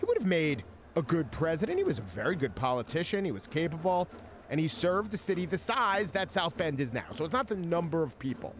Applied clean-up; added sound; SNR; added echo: none; Crowd; 18 dB; none.